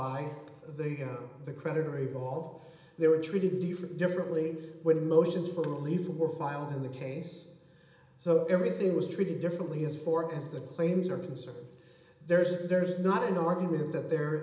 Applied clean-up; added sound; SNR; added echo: none; none; none; reverberation time 0.8 s.